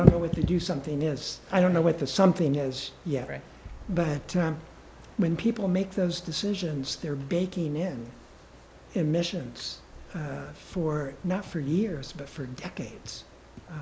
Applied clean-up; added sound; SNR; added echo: none; none; none; none.